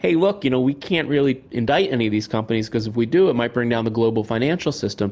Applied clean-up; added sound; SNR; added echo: none; none; none; none.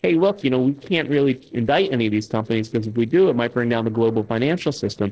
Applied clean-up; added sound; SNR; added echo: neural separator model SepFormer DNS4.